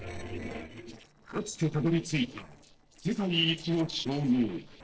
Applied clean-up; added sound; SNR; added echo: neural separator model SepFormer DNS4.